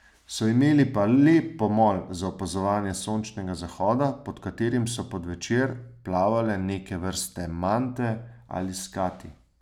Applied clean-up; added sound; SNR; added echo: none; none; none; none.